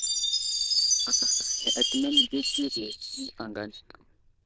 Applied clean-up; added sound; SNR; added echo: neural diffusion model UNIVERSE++.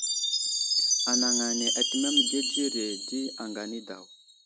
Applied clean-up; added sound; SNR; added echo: none; Chime; -4 dB; none.